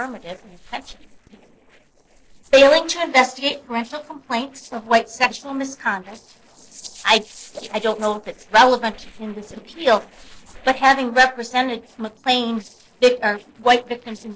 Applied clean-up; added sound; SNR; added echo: neural separator model SepFormer DNS4.